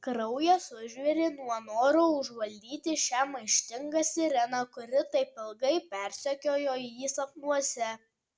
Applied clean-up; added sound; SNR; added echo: none; none; none; none.